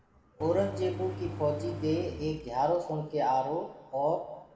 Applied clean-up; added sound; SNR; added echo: none; Engine; 10 dB; reverberation time 1.6 s.